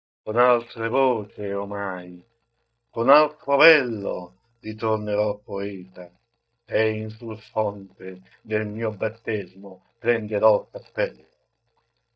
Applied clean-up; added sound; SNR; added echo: neural mask model DeepFilterNet 3.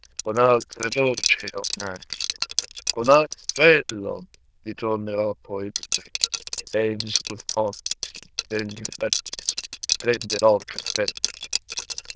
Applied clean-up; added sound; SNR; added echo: neural diffusion model UNIVERSE++.